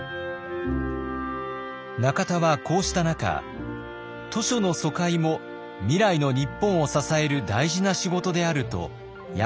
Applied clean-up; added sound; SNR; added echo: none; none; none; none.